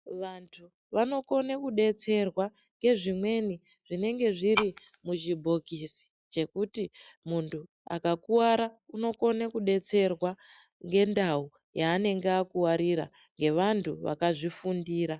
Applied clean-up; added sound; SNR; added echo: classical method log-MMSE.